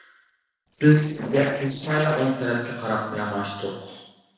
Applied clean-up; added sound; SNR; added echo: neural separator model SepFormer DNS4.